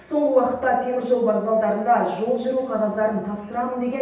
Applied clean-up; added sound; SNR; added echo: none; none; none; reverberation time 0.9 s.